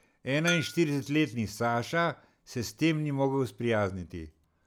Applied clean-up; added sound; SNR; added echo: none; Bell; 14 dB; none.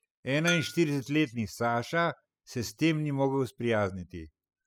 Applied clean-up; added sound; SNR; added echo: classical method spectral subtraction.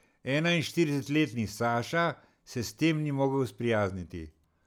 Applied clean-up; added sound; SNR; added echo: none; none; none; none.